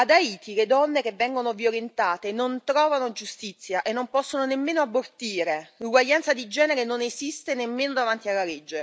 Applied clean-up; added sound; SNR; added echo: none; none; none; none.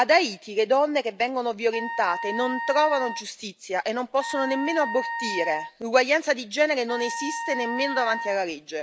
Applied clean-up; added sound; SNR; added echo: none; Wind instrument, woodwind instrument; 8 dB; none.